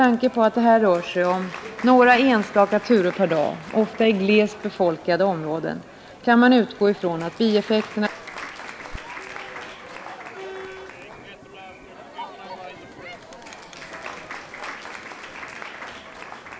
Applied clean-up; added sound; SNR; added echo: none; Crowd + Applause; 16 dB; none.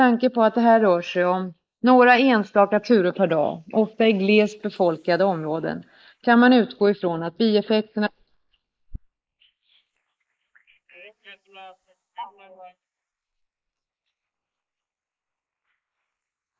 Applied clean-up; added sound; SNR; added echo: neural mask model Resemble Enhance denoiser.